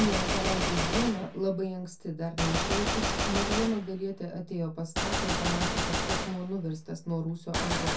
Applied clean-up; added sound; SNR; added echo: none; Gunshot, gunfire; -1 dB; reverberation time 0.3 s.